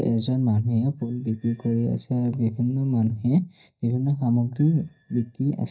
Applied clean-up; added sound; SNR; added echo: neural mask model DeepFilterNet 3.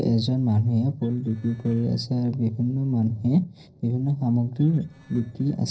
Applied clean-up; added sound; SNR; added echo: neural separator model SepFormer DNS4.